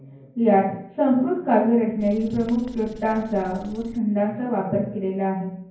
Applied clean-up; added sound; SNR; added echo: none; Writing; 19 dB; reverberation time 0.9 s.